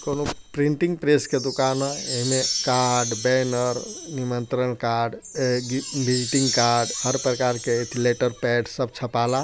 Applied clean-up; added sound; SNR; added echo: none; Wind chime; 9 dB; none.